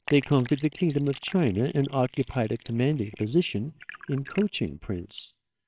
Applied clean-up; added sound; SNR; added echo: neural separator model SepFormer WHAMR!.